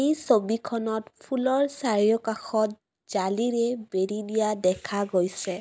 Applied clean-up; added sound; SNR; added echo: none; none; none; none.